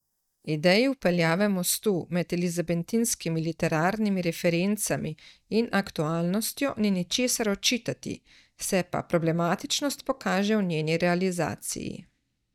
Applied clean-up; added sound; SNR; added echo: neural mask model DeepFilterNet 3.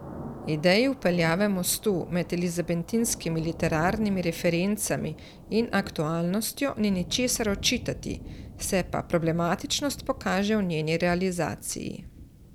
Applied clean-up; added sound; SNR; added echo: none; Thunder; 14 dB; none.